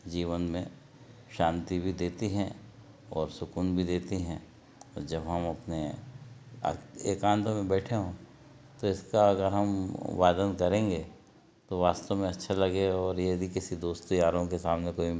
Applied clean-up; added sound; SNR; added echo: none; none; none; none.